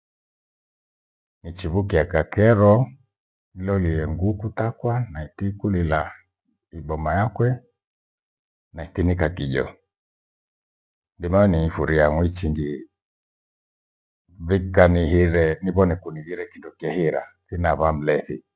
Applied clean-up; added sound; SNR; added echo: none; none; none; none.